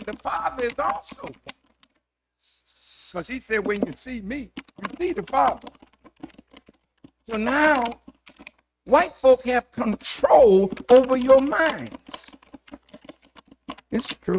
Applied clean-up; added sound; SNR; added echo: neural mask model RNNoise.